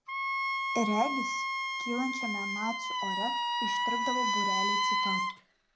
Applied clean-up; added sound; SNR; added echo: none; Wind instrument, woodwind instrument; -5 dB; reverberation time 0.2 s.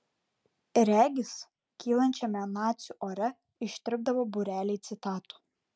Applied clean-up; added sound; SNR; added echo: none; none; none; none.